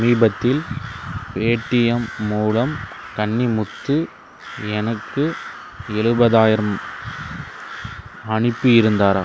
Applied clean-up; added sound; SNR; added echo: none; Crow; 14 dB; none.